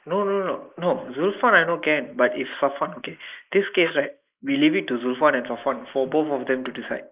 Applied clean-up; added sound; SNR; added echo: neural mask model Resemble Enhance denoiser.